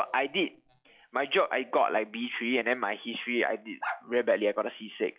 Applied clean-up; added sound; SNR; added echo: classical method log-MMSE.